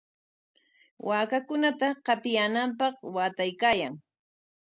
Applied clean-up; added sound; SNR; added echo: none; none; none; none.